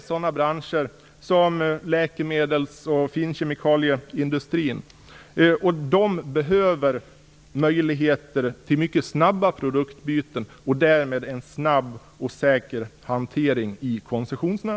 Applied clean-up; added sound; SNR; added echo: none; none; none; none.